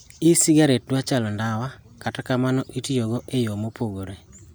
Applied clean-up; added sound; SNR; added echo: none; none; none; none.